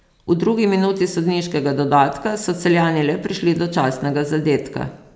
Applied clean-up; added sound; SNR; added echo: none; none; none; none.